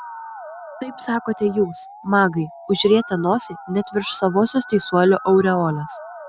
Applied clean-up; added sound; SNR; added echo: none; Musical instrument; 16 dB; none.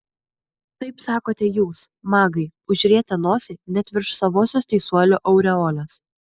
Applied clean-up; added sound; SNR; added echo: neural mask model Resemble Enhance denoiser.